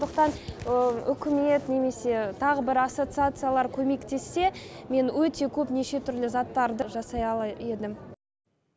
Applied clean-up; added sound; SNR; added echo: none; none; none; none.